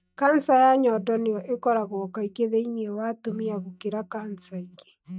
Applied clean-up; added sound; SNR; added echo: neural mask model DeepFilterNet 3.